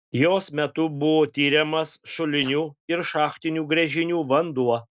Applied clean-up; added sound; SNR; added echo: neural separator model SepFormer DNS4.